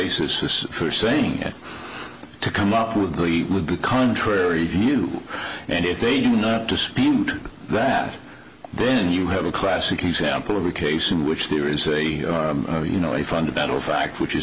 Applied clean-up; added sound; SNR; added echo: none; none; none; none.